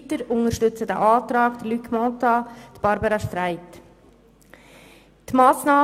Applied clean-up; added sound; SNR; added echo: none; none; none; none.